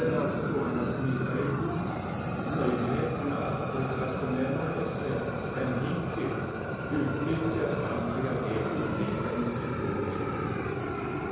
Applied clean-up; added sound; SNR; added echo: none; Fire; 0 dB; reverberation time 1.0 s.